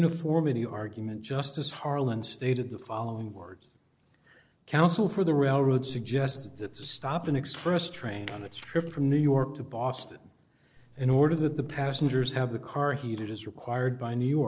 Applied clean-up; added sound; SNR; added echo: neural separator model SepFormer DNS4.